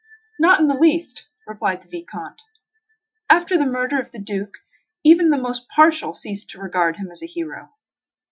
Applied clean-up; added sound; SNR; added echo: classical method Wiener filter.